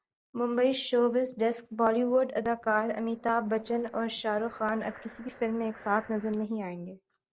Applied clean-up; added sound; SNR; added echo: neural separator model SepFormer DNS4.